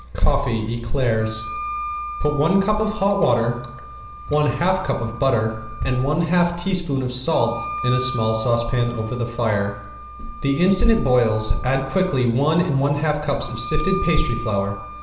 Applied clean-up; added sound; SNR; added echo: none; Wind instrument, woodwind instrument; 14 dB; reverberation time 0.9 s.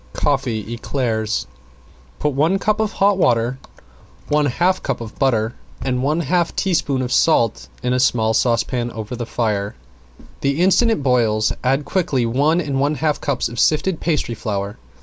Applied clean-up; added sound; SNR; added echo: none; none; none; none.